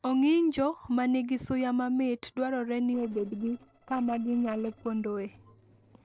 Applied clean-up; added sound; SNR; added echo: neural separator model SepFormer DNS4.